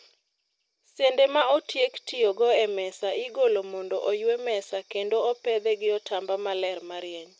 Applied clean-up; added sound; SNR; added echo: none; none; none; none.